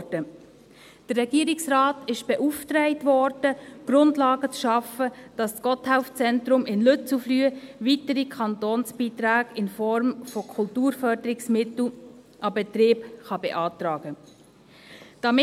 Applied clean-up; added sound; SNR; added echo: none; none; none; none.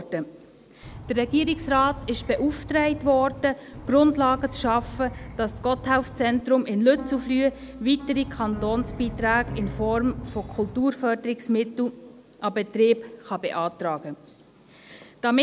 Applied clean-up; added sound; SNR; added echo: none; Piano + Insect; 12 dB; none.